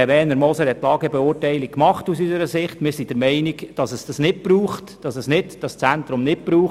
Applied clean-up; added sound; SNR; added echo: none; none; none; none.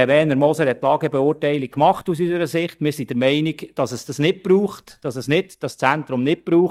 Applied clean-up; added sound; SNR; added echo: neural mask model DeepFilterNet 3.